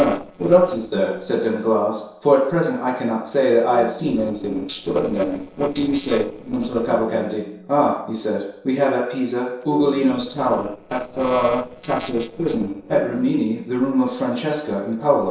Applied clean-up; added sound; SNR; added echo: neural separator model SepFormer DNS4.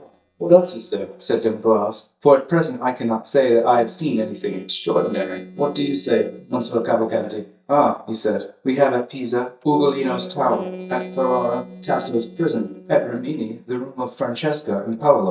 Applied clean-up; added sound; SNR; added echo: neural mask model DeepFilterNet 3.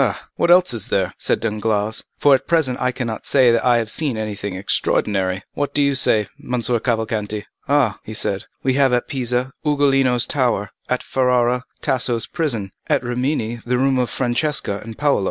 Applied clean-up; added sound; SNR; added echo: none; none; none; none.